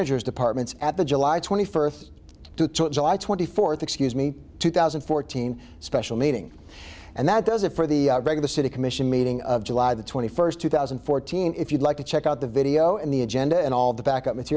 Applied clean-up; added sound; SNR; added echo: none; none; none; none.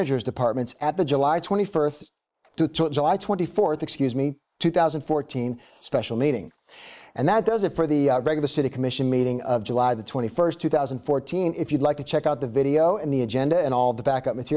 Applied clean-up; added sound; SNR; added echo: neural mask model Resemble Enhance denoiser.